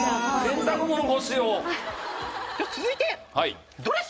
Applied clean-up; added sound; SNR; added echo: none; none; none; none.